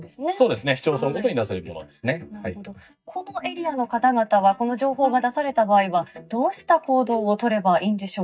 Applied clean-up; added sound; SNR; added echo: neural mask model DeepFilterNet 3.